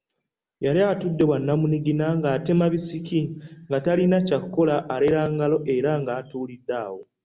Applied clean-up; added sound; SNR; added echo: none; none; none; none.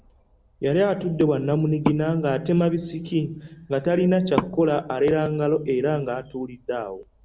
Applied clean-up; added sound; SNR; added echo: none; Wood; 13 dB; none.